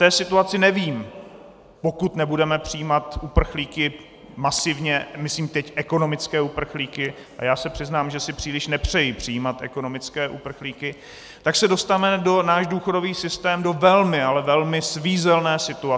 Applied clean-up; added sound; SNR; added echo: none; none; none; none.